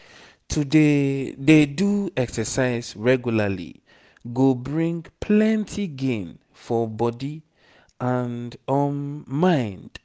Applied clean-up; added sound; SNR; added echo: none; none; none; none.